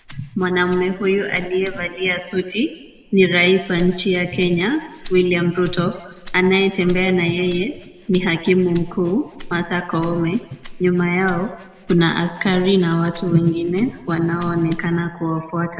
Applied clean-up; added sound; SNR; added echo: none; Rattle (instrument); 16 dB; reverberation time 1.2 s.